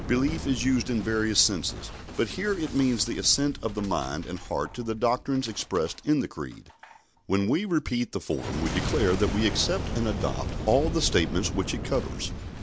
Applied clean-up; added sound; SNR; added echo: none; Boom; 7 dB; none.